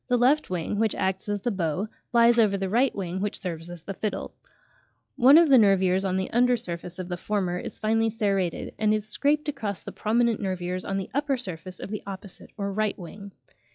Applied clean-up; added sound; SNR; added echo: classical method log-MMSE.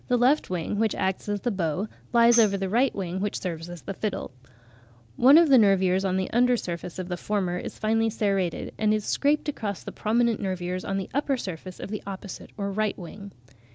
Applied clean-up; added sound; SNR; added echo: none; Tambourine; 11 dB; none.